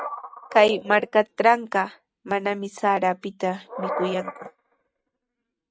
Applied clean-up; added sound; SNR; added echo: neural mask model RNNoise.